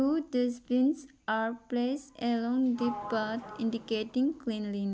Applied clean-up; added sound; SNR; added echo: none; Sliding door; 14 dB; none.